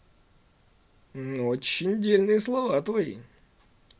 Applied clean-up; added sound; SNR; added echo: none; none; none; none.